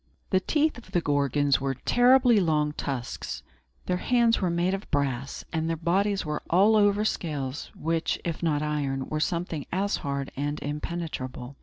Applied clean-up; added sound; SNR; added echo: none; none; none; none.